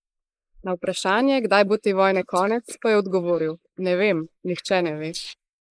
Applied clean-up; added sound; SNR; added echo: neural mask model Resemble Enhance denoiser.